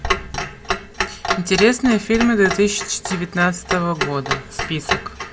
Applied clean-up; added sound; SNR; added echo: none; Clock; 5 dB; none.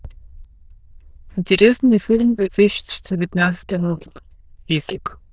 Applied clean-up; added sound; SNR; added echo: neural diffusion model UNIVERSE++.